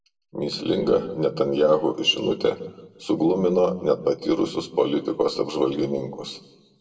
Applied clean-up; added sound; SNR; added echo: none; none; none; reverberation time 0.8 s.